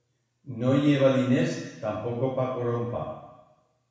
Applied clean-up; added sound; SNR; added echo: none; none; none; reverberation time 1.1 s.